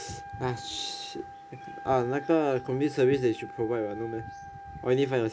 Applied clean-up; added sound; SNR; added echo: none; Wind instrument, woodwind instrument; 14 dB; none.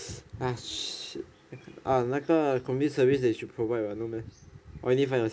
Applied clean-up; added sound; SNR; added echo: none; none; none; none.